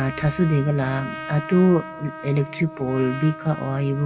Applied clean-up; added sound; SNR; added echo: none; Trumpet; 13 dB; reverberation time 1.9 s.